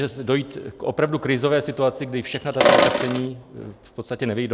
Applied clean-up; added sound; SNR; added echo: none; Sink (filling or washing); -5 dB; none.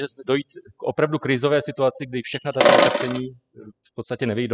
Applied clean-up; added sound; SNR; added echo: classical method spectral subtraction.